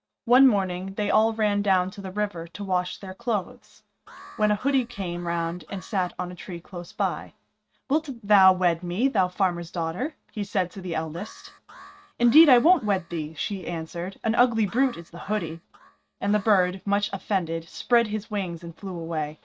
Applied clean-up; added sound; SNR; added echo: neural mask model RNNoise.